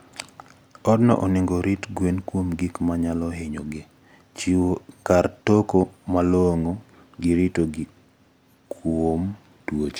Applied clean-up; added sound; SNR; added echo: none; none; none; none.